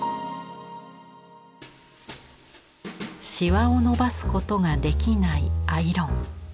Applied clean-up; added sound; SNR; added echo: none; none; none; none.